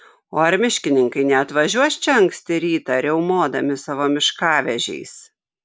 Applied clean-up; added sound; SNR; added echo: none; none; none; none.